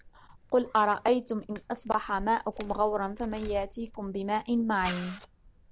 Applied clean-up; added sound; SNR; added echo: none; Camera; 16 dB; none.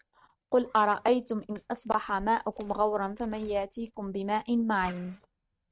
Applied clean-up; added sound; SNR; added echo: neural mask model RNNoise.